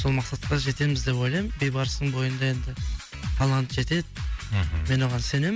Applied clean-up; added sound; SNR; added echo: none; none; none; none.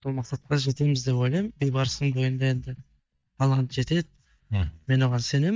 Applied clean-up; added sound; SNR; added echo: neural mask model DeepFilterNet 3.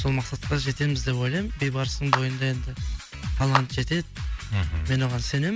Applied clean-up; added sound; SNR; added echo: none; Clapping; 7 dB; none.